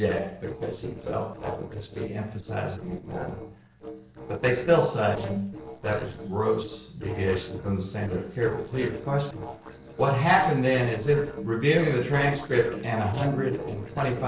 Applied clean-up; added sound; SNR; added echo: neural separator model SepFormer DNS4.